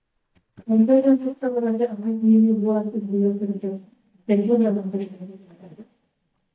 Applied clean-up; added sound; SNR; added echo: neural mask model DeepFilterNet 3.